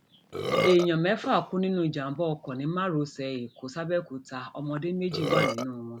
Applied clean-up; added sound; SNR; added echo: none; Burping, eructation; 6 dB; none.